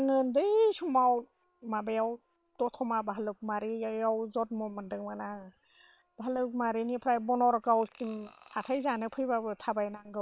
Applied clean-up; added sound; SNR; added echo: neural separator model SepFormer WHAM!.